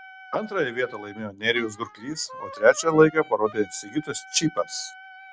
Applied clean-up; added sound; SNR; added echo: none; Wind instrument, woodwind instrument; 19 dB; none.